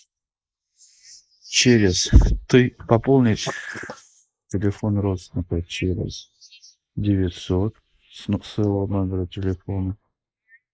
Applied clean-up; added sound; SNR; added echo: neural mask model Resemble Enhance denoiser.